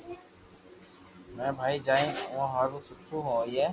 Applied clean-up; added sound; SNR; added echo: none; none; none; none.